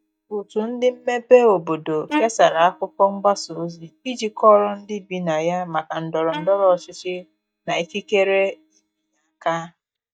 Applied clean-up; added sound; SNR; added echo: neural mask model DeepFilterNet 3.